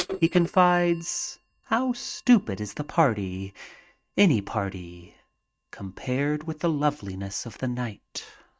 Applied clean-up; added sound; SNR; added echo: neural mask model RNNoise.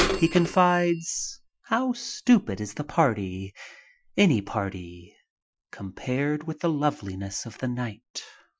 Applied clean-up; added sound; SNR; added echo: classical method Wiener filter.